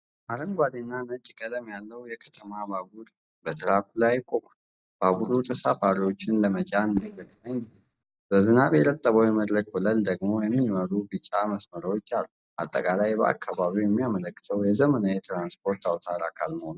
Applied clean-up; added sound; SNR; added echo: neural mask model DeepFilterNet 3.